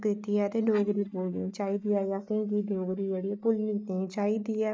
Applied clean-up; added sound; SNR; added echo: neural mask model DeepFilterNet 3.